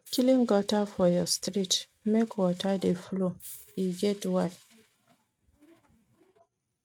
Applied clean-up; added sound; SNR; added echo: neural mask model RNNoise.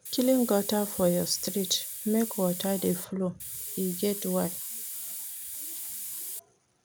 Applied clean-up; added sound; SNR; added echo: none; Hiss; 7 dB; none.